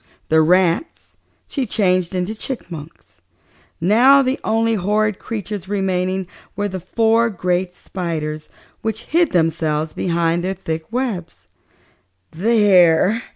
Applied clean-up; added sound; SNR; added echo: none; none; none; none.